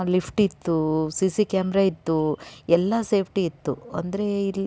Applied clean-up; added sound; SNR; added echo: none; none; none; none.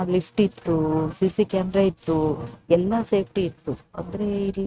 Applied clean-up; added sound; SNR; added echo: neural mask model RNNoise.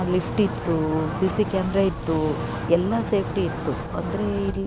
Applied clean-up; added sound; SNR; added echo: none; Wind; 5 dB; none.